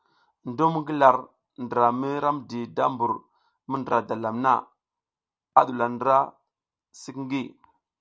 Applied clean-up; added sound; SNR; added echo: none; none; none; none.